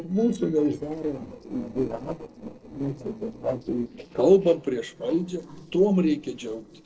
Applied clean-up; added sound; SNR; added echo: neural separator model SepFormer DNS4.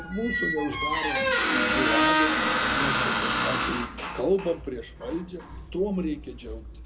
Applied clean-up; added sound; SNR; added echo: none; Squeak; -5 dB; reverberation time 1.1 s.